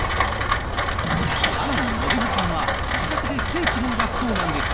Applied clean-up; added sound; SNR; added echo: none; Rain; -5 dB; none.